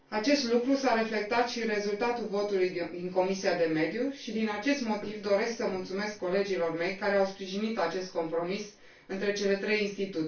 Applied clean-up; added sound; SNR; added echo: none; none; none; reverberation time 0.2 s.